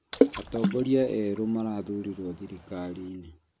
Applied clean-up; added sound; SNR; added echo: none; Water / Splash, splatter; 1 dB; none.